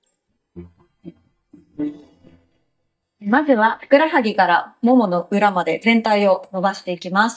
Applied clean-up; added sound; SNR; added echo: neural mask model DeepFilterNet 3.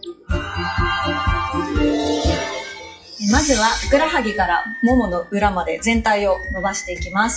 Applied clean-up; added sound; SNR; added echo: classical method WPE with log-MMSE.